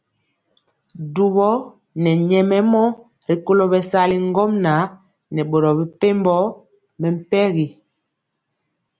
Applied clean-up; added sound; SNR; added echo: none; none; none; none.